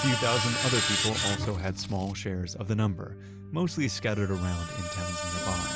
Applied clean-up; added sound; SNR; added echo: none; Screech; 3 dB; none.